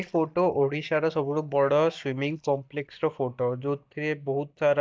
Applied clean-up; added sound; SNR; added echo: neural mask model DeepFilterNet 3.